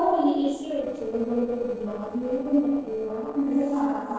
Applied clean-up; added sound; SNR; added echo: neural separator model SepFormer DNS4.